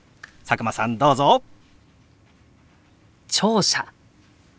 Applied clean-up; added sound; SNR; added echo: none; none; none; none.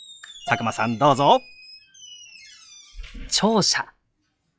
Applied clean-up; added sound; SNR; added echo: classical method log-MMSE.